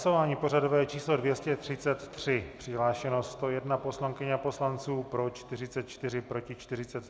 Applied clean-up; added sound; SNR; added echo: none; none; none; none.